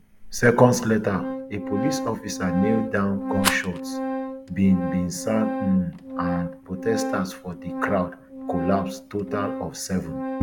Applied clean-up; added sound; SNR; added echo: none; Organ + Rattle; 6 dB; none.